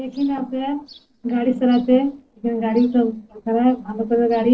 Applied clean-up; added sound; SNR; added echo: neural separator model SepFormer DNS4.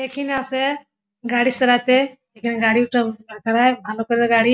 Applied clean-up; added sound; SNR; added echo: none; none; none; none.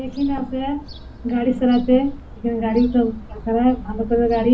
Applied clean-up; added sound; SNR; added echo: none; Gull, seagull / Fowl; 14 dB; reverberation time 0.3 s.